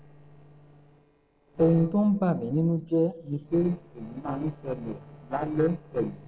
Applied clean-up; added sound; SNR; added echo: neural separator model SepFormer DNS4.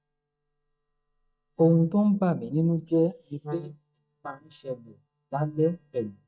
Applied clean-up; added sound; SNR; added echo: neural mask model DeepFilterNet 3.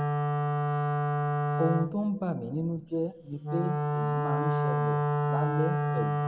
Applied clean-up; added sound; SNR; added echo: none; Wind instrument, woodwind instrument; -5 dB; reverberation time 1.8 s.